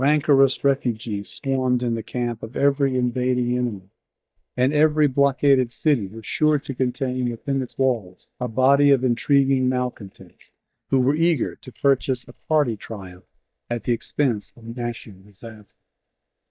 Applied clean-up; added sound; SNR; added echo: neural mask model DeepFilterNet 3.